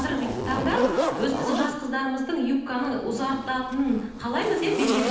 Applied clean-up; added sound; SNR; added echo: none; Zipper (clothing); 4 dB; reverberation time 0.9 s.